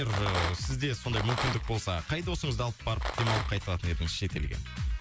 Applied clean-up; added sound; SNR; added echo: none; Rattle; 5 dB; none.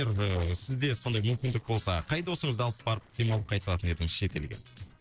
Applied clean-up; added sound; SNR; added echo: neural separator model SepFormer DNS4.